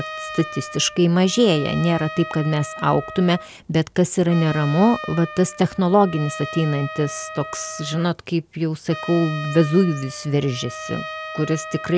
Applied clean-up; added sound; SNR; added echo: none; Trumpet; 13 dB; none.